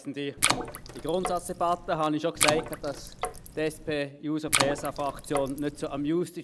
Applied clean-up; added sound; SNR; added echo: none; Water / Splash, splatter; 1 dB; none.